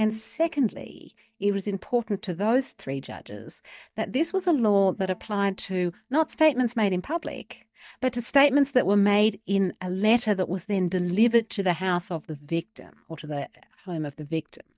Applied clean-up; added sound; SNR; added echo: neural mask model DeepFilterNet 3.